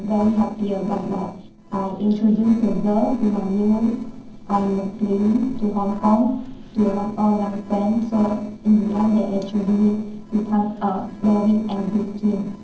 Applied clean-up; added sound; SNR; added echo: neural separator model SepFormer DNS4.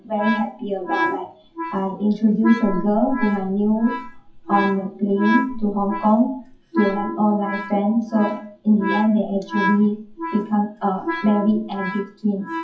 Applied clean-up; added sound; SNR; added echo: classical method WPE with log-MMSE.